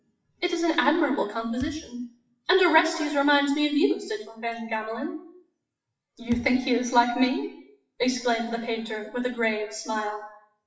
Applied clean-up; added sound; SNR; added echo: classical method WPE with log-MMSE.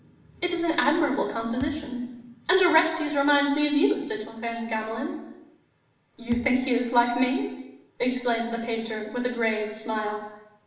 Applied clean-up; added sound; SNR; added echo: none; Thump, thud; 19 dB; reverberation time 0.9 s.